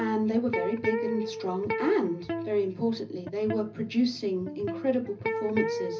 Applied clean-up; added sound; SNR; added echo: none; Electric guitar; 5 dB; reverberation time 0.4 s.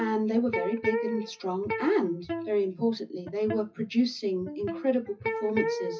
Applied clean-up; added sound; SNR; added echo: classical method WPE with log-MMSE.